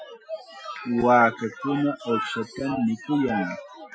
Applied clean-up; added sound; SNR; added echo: classical method Wiener filter.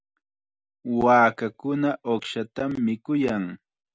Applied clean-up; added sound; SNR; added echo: none; none; none; none.